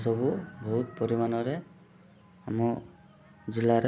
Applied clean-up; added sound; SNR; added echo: none; none; none; none.